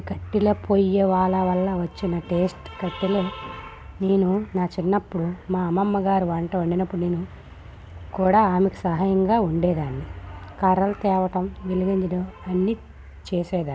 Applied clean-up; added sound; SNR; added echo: none; none; none; none.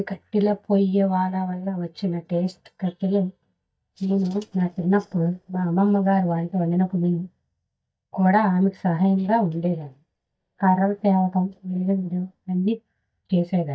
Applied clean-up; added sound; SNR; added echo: neural mask model DeepFilterNet 3.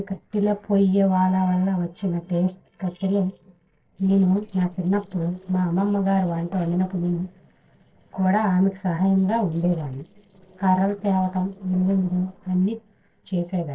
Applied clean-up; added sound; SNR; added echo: neural separator model SepFormer DNS4.